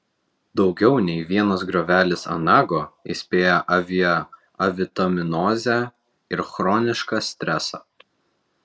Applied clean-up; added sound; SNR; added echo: none; none; none; none.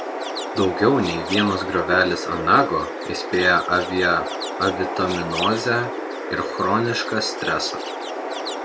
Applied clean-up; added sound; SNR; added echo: none; Chirp, tweet; 6 dB; reverberation time 0.2 s.